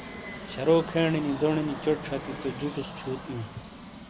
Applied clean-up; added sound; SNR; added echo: none; Fixed-wing aircraft, airplane; 10 dB; none.